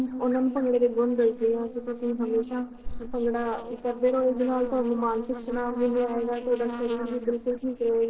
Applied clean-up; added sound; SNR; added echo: neural separator model SepFormer DNS4.